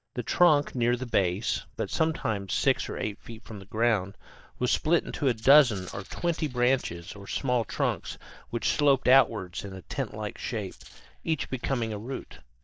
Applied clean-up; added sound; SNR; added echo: neural mask model DeepFilterNet 3.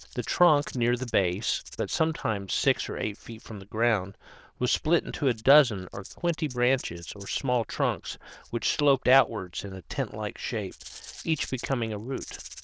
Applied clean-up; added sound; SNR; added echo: neural diffusion model UNIVERSE++.